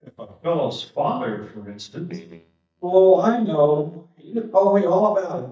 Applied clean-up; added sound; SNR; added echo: neural mask model DeepFilterNet 3.